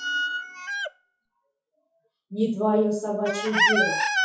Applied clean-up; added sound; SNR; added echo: classical method WPE with log-MMSE.